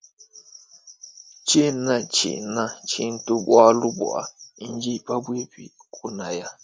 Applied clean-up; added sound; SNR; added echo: none; none; none; none.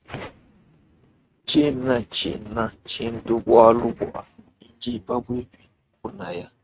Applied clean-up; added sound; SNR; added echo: neural mask model RNNoise.